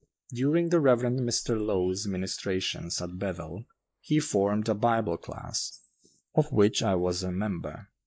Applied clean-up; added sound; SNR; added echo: neural mask model Resemble Enhance denoiser.